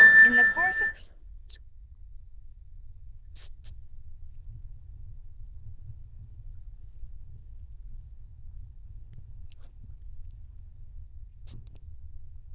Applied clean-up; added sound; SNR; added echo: neural diffusion model UNIVERSE++.